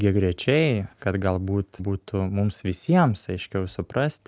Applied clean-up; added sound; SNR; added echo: none; none; none; none.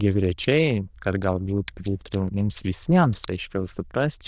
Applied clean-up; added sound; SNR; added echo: neural diffusion model UNIVERSE++.